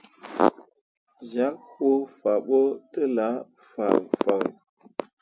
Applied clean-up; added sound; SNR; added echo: none; none; none; none.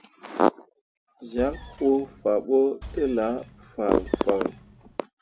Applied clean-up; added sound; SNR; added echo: none; Engine; 17 dB; none.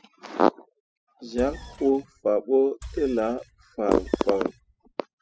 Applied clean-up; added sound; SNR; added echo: classical method spectral subtraction.